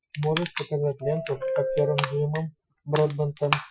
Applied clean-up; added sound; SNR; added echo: classical method Wiener filter.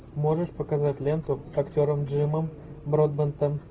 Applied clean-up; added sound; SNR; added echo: none; none; none; none.